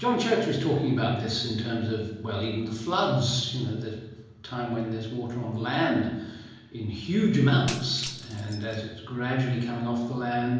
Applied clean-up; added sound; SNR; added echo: none; Shatter; 16 dB; reverberation time 1.0 s.